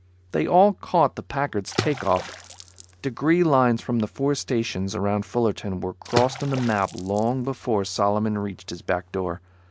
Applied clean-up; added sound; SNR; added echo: none; Water / Splash, splatter; 13 dB; none.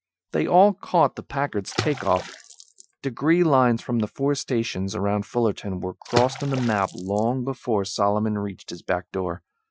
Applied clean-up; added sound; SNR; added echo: classical method Wiener filter.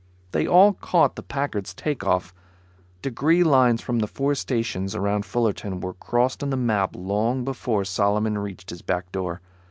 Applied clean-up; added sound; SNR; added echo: none; none; none; none.